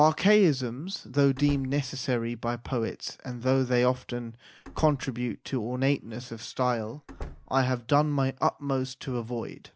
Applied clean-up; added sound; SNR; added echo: none; Slam; 16 dB; none.